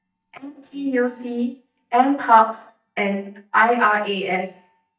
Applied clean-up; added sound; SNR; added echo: neural mask model DeepFilterNet 3.